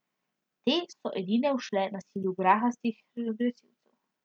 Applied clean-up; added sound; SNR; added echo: none; none; none; none.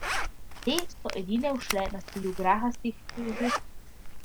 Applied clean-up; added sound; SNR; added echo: none; Zipper (clothing); 3 dB; none.